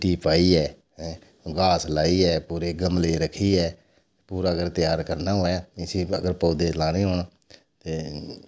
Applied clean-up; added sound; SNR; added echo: none; none; none; none.